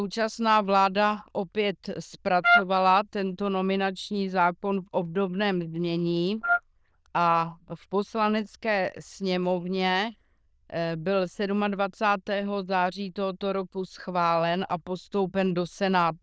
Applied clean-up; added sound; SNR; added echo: neural diffusion model UNIVERSE++.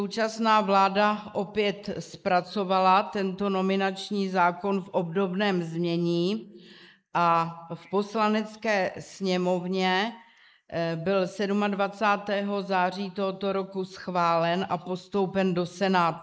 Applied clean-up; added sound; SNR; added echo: neural mask model Resemble Enhance denoiser.